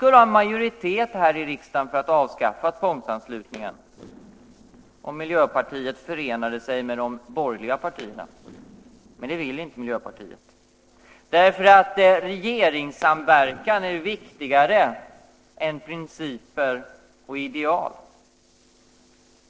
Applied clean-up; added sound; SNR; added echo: neural separator model SepFormer DNS4.